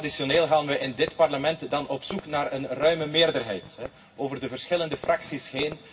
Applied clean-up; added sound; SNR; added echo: none; Fireworks; 19 dB; reverberation time 0.4 s.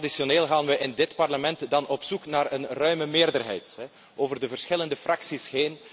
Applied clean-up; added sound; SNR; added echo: none; none; none; none.